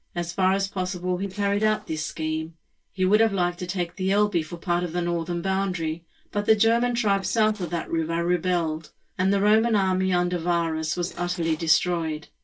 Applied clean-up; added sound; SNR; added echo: neural separator model SepFormer DNS4.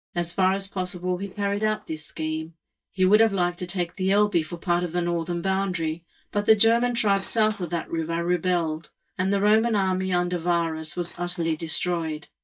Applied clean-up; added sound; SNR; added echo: neural mask model DeepFilterNet 3.